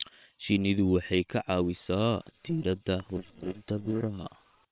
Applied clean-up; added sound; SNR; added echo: neural separator model SepFormer WHAM!.